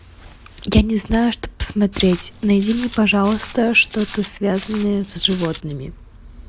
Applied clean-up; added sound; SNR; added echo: none; Walk, footsteps; 15 dB; none.